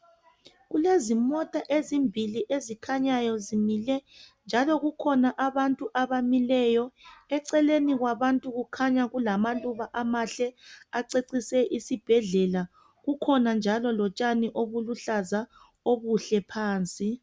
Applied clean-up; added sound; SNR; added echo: none; none; none; none.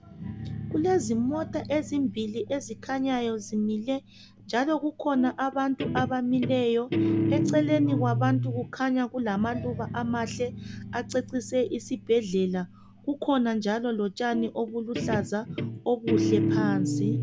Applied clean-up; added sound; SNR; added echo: none; Guitar; 4 dB; none.